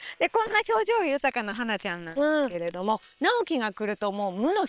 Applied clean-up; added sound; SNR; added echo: neural separator model SepFormer WHAM!.